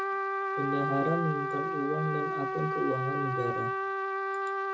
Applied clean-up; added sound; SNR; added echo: none; Trumpet; -2 dB; reverberation time 0.2 s.